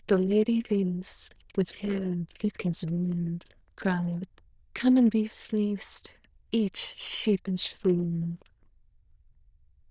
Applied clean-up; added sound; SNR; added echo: neural diffusion model UNIVERSE++.